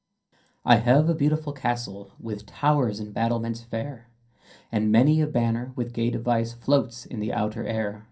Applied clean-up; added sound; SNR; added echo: none; none; none; reverberation time 0.3 s.